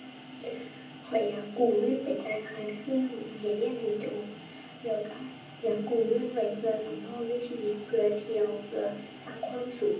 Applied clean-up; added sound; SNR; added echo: none; none; none; reverberation time 0.6 s.